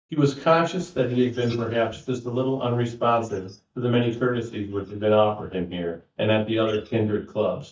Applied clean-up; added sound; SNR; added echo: neural mask model DeepFilterNet 3.